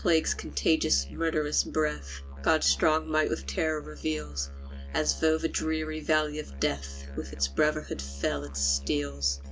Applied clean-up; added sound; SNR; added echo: none; Musical instrument; 11 dB; none.